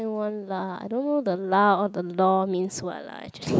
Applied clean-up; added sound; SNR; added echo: none; none; none; none.